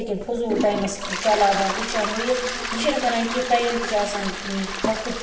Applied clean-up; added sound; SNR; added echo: none; Toilet flush; 5 dB; reverberation time 1.2 s.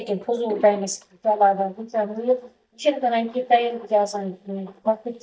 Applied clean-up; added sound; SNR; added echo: neural mask model DeepFilterNet 3.